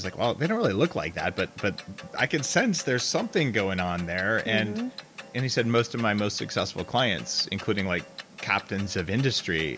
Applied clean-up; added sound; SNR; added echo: none; Clock; 17 dB; none.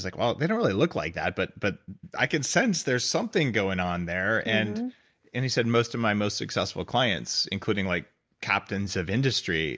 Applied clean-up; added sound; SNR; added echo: none; none; none; none.